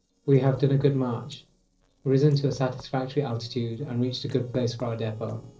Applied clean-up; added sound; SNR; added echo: neural separator model SepFormer DNS4.